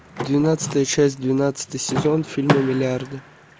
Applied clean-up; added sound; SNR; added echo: none; Door / Car; 8 dB; none.